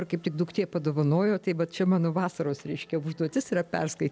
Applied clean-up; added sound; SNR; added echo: none; none; none; none.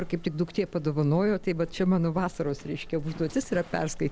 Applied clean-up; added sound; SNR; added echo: none; Livestock, farm animals, working animals; 14 dB; none.